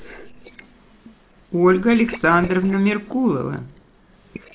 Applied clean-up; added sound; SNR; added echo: neural separator model SepFormer DNS4.